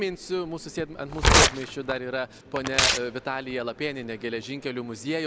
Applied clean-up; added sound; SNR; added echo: none; Tearing; -5 dB; none.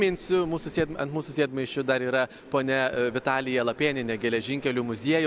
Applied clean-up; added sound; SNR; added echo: none; none; none; none.